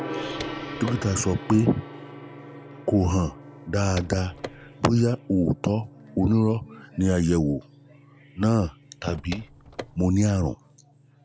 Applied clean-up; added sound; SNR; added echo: none; Gong + Car; 14 dB; none.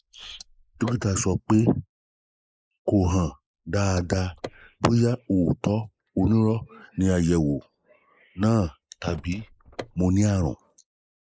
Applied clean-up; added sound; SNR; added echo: neural mask model Resemble Enhance denoiser.